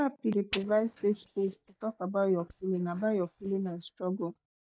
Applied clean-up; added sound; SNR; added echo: neural mask model DeepFilterNet 3.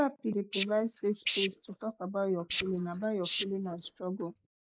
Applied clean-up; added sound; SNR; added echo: neural mask model Resemble Enhance denoiser.